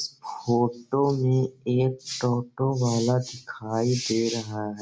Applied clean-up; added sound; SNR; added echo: none; none; none; none.